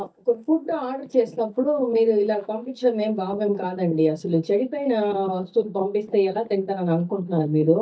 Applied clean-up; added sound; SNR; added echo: neural mask model DeepFilterNet 3.